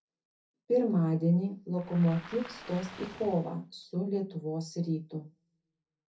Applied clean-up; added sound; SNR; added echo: none; Waves, surf; 17 dB; reverberation time 0.3 s.